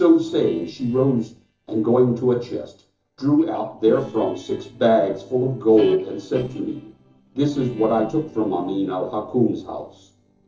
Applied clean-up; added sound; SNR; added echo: neural separator model SepFormer DNS4.